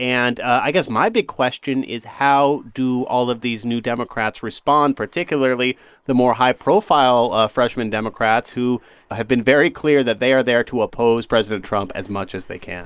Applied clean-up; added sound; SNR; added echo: neural mask model Resemble Enhance denoiser.